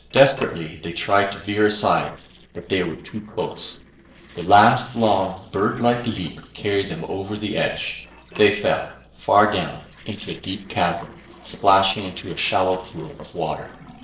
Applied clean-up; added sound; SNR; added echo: neural separator model SepFormer DNS4.